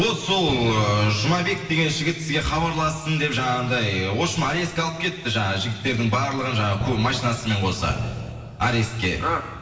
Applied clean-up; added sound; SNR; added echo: none; Drum; 9 dB; reverberation time 2.0 s.